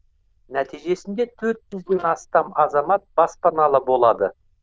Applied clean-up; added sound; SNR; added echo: neural diffusion model UNIVERSE++.